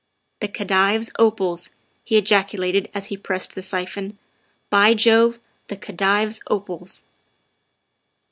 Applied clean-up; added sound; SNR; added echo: none; none; none; none.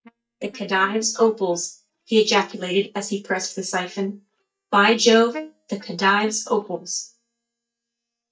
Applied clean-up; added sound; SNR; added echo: neural mask model DeepFilterNet 3.